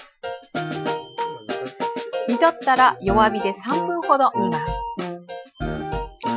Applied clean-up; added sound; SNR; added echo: classical method Wiener filter.